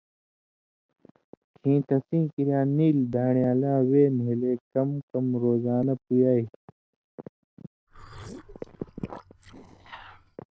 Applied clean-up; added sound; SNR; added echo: neural separator model SepFormer DNS4.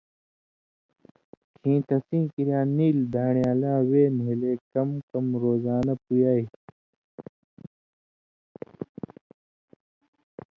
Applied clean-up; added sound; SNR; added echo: none; none; none; none.